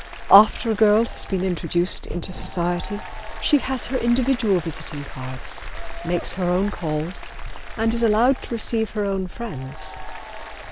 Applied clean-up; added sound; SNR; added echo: none; Applause; 16 dB; none.